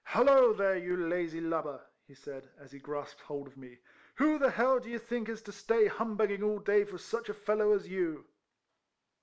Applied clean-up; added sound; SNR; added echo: none; none; none; none.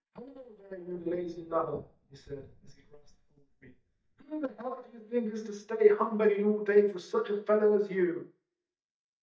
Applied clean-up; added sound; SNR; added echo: neural mask model DeepFilterNet 3.